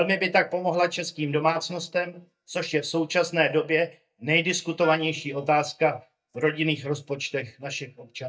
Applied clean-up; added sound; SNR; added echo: neural mask model DeepFilterNet 3.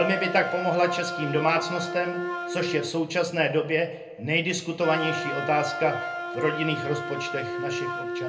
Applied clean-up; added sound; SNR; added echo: none; Wind instrument, woodwind instrument; 6 dB; reverberation time 0.3 s.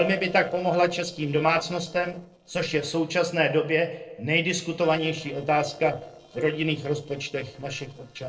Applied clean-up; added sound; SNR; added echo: neural separator model SepFormer DNS4.